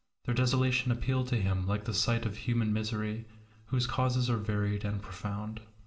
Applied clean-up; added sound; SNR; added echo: none; none; none; reverberation time 0.4 s.